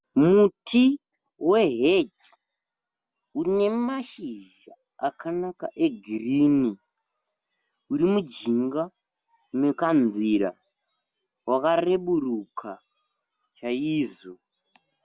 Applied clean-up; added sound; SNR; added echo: none; none; none; none.